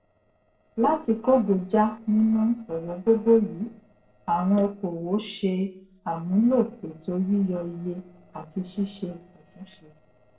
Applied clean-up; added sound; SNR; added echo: neural separator model SepFormer DNS4.